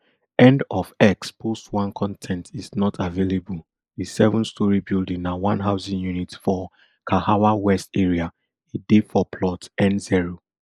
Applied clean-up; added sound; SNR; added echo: neural mask model Resemble Enhance denoiser.